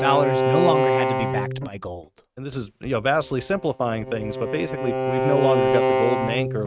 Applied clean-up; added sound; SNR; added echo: neural mask model RNNoise.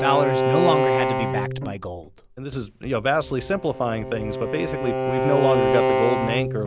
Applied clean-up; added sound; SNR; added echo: none; Bowed string instrument; -1 dB; none.